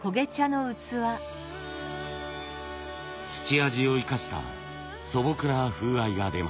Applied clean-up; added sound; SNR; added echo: none; none; none; none.